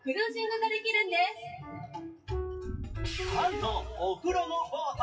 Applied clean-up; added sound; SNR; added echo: classical method WPE with log-MMSE.